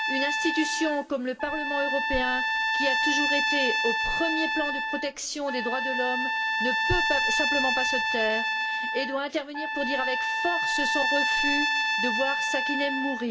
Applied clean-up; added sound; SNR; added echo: none; Trumpet; -3 dB; reverberation time 2.1 s.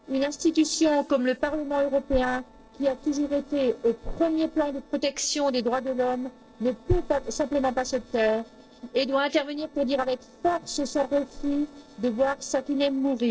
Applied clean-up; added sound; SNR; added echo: neural separator model SepFormer DNS4.